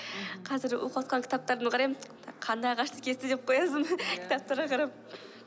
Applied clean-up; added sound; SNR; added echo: none; none; none; none.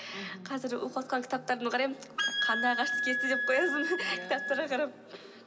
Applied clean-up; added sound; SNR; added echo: none; Wind instrument, woodwind instrument; 0 dB; reverberation time 1.4 s.